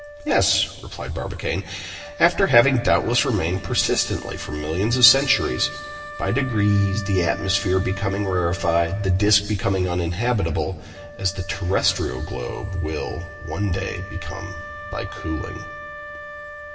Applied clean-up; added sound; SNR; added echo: none; Wind instrument, woodwind instrument; 15 dB; reverberation time 2.0 s.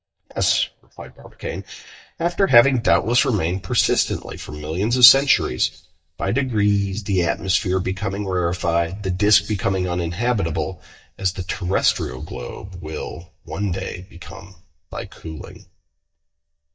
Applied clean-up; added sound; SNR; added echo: neural mask model DeepFilterNet 3.